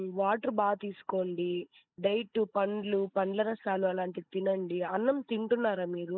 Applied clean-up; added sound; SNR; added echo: neural mask model Resemble Enhance denoiser.